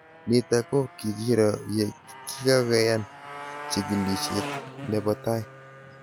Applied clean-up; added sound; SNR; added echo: none; Motorcycle; 13 dB; none.